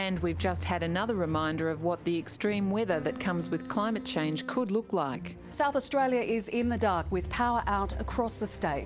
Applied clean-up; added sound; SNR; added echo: none; Wind instrument, woodwind instrument; 12 dB; none.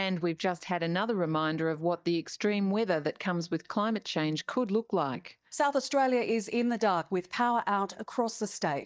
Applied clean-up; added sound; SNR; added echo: neural mask model DeepFilterNet 3.